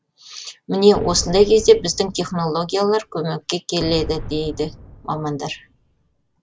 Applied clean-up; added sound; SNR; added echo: none; Boom; 15 dB; none.